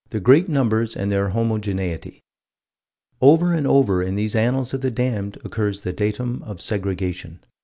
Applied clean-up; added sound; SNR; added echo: none; none; none; none.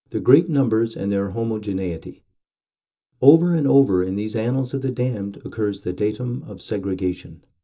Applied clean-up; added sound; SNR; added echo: none; none; none; reverberation time 0.2 s.